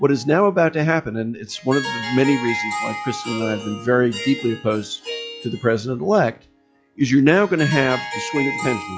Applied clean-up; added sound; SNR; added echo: classical method log-MMSE.